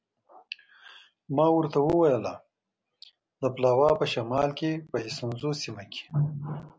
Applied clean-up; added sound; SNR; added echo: none; none; none; none.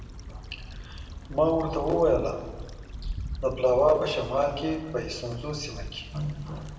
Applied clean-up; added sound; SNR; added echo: none; Stream / Trickle, dribble / Traffic noise, roadway noise; 11 dB; reverberation time 1.3 s.